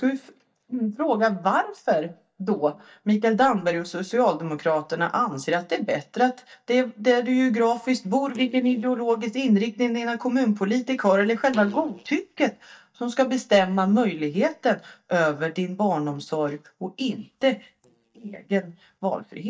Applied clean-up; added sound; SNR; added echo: neural mask model DeepFilterNet 3.